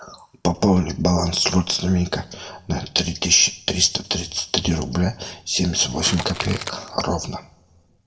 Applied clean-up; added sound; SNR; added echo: none; Crushing / Wood; 10 dB; reverberation time 0.5 s.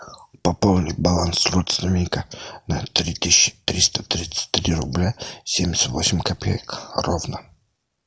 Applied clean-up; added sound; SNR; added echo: none; none; none; none.